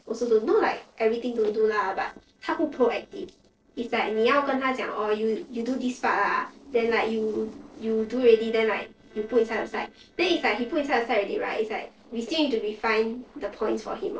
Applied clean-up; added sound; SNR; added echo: neural separator model SepFormer DNS4.